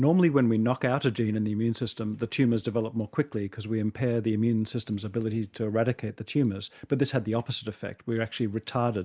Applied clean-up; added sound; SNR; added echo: none; none; none; none.